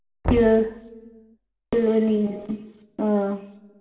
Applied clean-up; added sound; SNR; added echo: none; Knock; 10 dB; reverberation time 1.4 s.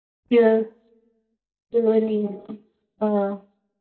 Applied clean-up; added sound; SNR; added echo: neural mask model DeepFilterNet 3.